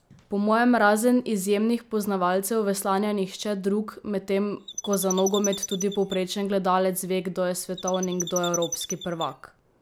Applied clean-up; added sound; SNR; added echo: none; Chirp, tweet; 10 dB; none.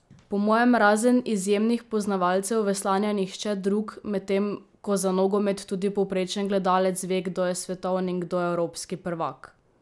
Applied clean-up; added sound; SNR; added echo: none; none; none; none.